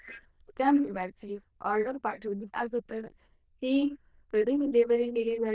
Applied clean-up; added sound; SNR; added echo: neural diffusion model UNIVERSE++.